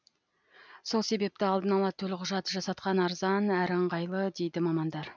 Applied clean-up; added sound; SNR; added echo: none; none; none; none.